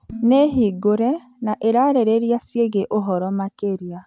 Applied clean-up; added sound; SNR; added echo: neural mask model RNNoise.